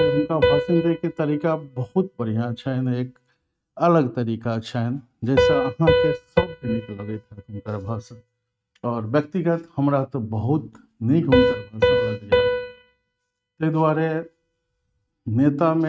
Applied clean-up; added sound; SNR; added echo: neural mask model RNNoise.